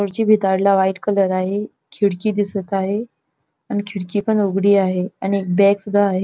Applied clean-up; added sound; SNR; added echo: none; none; none; none.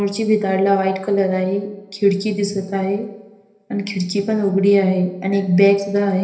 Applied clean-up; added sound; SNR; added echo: none; none; none; reverberation time 1.4 s.